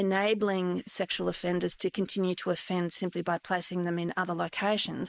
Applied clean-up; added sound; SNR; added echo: neural mask model Resemble Enhance denoiser.